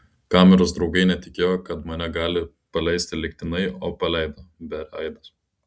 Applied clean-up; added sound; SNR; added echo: none; none; none; none.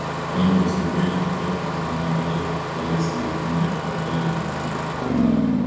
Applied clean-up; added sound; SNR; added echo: none; Engine starting; -1 dB; reverberation time 1.1 s.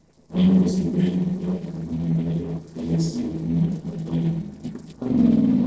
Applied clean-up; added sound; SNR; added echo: neural separator model SepFormer DNS4.